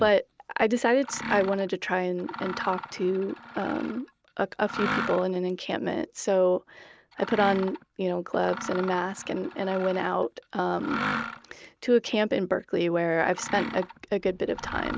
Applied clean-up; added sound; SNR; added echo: none; Mechanisms; 11 dB; none.